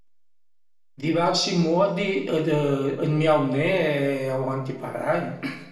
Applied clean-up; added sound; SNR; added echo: none; none; none; reverberation time 0.8 s.